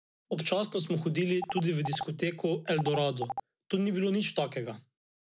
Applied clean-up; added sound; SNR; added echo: none; Telephone; 10 dB; none.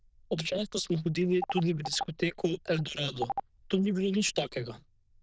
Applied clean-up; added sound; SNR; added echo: neural diffusion model UNIVERSE++.